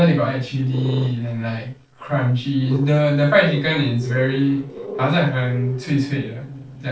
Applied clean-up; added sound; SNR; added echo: neural separator model SepFormer DNS4.